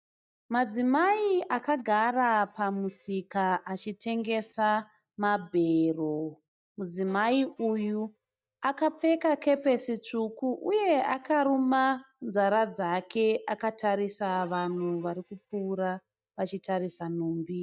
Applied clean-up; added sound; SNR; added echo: neural mask model DeepFilterNet 3.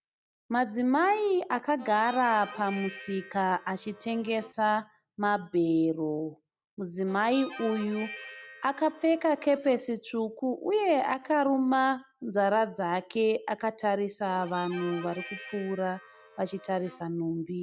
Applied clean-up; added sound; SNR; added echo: none; Harmonica; 16 dB; none.